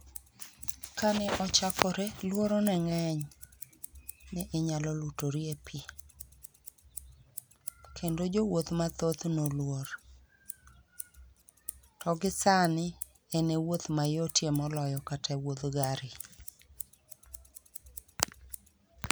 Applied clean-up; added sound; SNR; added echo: none; Scissors; 16 dB; none.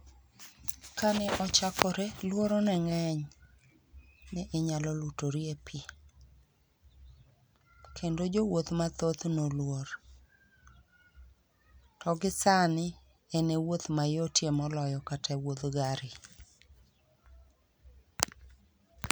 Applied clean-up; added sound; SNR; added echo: none; none; none; none.